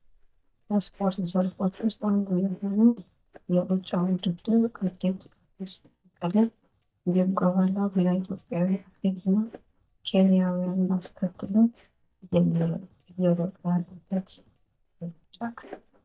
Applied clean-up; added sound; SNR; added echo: neural mask model DeepFilterNet 3.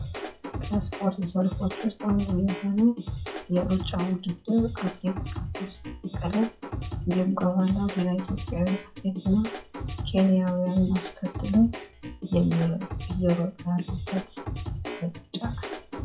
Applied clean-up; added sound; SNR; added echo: classical method WPE with log-MMSE.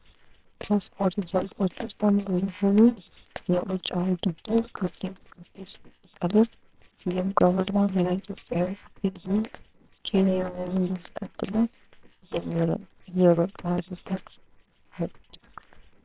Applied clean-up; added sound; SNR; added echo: neural separator model SepFormer WHAMR!.